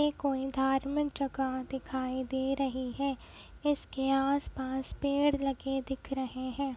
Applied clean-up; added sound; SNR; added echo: none; none; none; none.